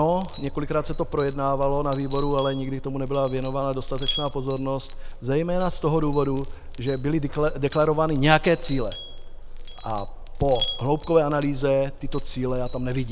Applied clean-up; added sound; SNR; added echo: none; Glass; 6 dB; none.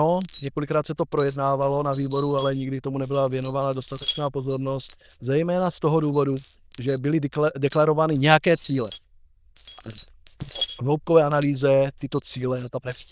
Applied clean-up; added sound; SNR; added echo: neural diffusion model UNIVERSE++.